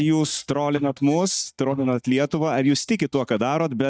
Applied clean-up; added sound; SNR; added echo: neural mask model DeepFilterNet 3.